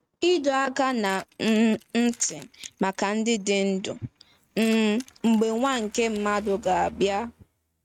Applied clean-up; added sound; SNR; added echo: neural mask model RNNoise.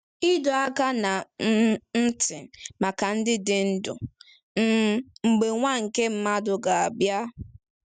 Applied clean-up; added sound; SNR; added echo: none; none; none; none.